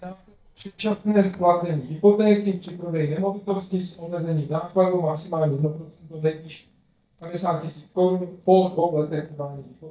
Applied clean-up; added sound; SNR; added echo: neural mask model DeepFilterNet 3.